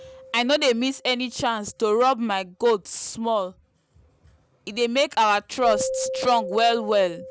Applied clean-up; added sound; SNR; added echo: none; Keyboard (musical); 12 dB; none.